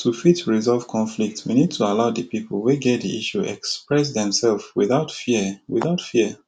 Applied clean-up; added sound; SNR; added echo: none; none; none; none.